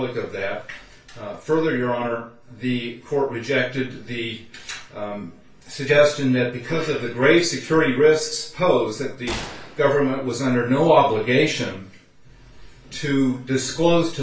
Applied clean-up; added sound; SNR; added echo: none; Gunshot, gunfire; 18 dB; reverberation time 0.3 s.